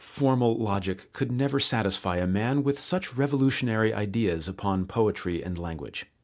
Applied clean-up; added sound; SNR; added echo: none; none; none; none.